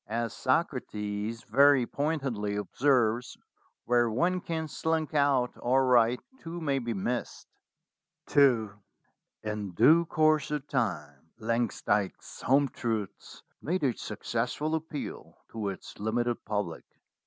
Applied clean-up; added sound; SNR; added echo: none; none; none; none.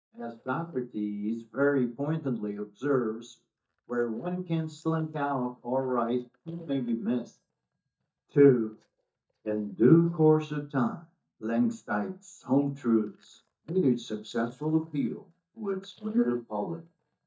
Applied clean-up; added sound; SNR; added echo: neural mask model DeepFilterNet 3.